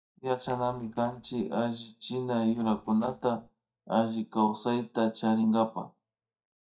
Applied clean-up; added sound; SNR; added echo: neural mask model DeepFilterNet 3.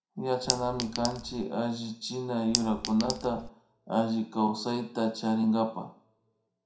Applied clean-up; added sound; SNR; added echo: none; Chink, clink; 5 dB; reverberation time 0.4 s.